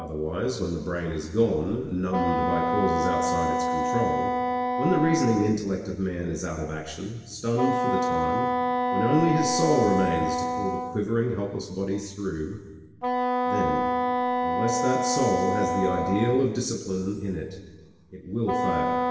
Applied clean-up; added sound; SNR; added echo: none; Wind instrument, woodwind instrument; 1 dB; reverberation time 1.5 s.